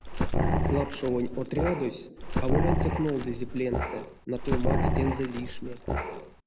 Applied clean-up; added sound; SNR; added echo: none; Growling; -3 dB; none.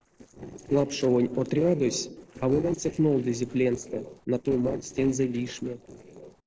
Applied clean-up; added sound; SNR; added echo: neural separator model SepFormer DNS4.